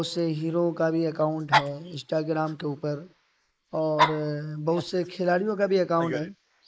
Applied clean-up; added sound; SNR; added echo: neural mask model Resemble Enhance denoiser.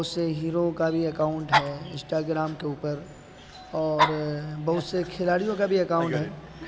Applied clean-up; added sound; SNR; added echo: none; Dog; 6 dB; none.